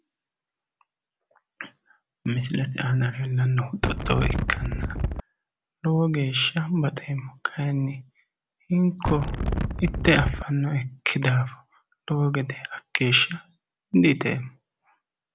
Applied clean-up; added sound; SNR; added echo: none; Wind; 1 dB; none.